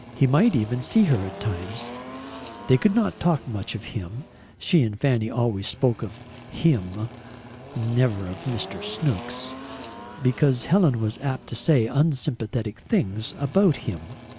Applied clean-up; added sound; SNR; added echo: none; Engine; 16 dB; none.